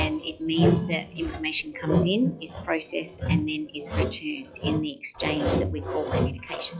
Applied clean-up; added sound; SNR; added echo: classical method log-MMSE.